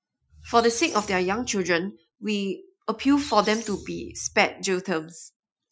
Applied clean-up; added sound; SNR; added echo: classical method Wiener filter.